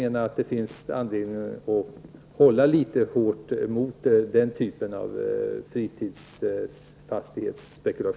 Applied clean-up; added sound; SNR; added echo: none; none; none; none.